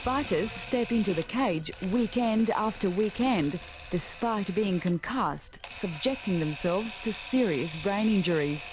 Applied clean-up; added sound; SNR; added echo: none; Camera; 14 dB; none.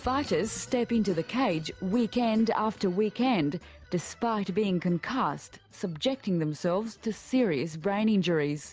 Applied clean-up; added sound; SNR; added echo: none; none; none; none.